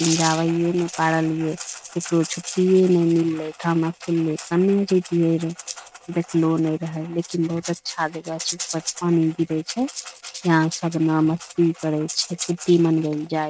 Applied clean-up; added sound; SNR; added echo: neural mask model RNNoise.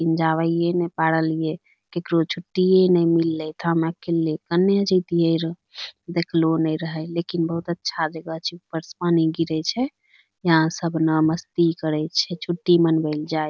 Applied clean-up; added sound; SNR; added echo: none; none; none; none.